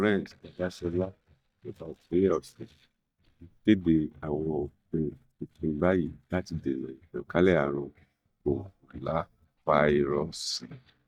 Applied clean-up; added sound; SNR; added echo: neural mask model DeepFilterNet 3.